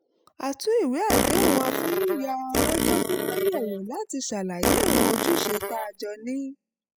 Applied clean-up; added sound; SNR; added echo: classical method spectral subtraction.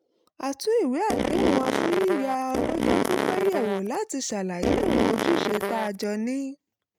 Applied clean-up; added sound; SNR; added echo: neural mask model RNNoise.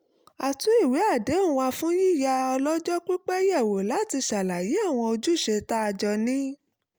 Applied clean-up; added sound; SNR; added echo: none; none; none; none.